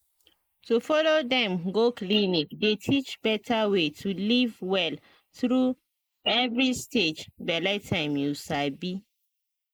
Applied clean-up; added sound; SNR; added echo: neural mask model Resemble Enhance denoiser.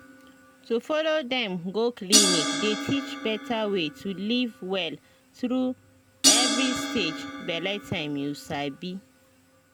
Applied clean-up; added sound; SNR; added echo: none; Crash cymbal; 1 dB; none.